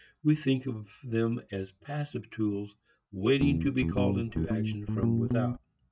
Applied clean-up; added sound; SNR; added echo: none; Guitar; -2 dB; none.